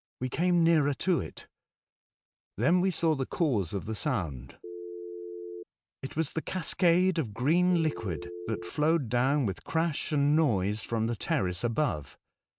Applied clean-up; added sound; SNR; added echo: neural mask model RNNoise.